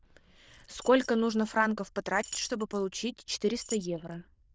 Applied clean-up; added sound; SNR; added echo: neural diffusion model UNIVERSE++.